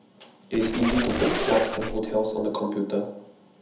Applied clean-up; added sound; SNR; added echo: none; Squeak; 4 dB; reverberation time 0.7 s.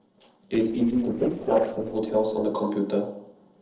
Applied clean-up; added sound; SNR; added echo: neural separator model SepFormer DNS4.